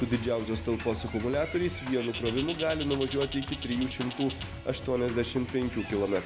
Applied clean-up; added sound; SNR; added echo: none; Bird; 13 dB; none.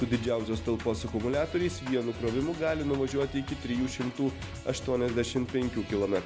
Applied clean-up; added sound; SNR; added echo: none; none; none; none.